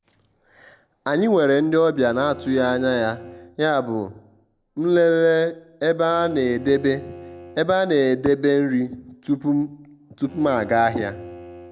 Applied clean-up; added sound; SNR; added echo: none; Bowed string instrument; 20 dB; none.